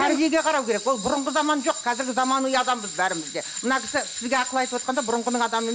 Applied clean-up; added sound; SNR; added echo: none; Tools; 10 dB; none.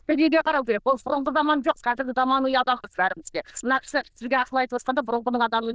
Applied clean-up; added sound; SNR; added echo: neural diffusion model UNIVERSE++.